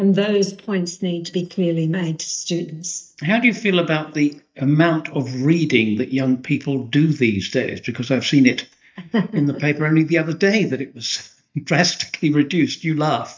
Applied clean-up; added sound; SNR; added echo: neural mask model DeepFilterNet 3.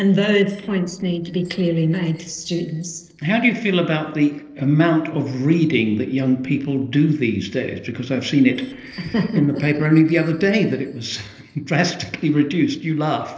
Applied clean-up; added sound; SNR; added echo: neural separator model SepFormer DNS4.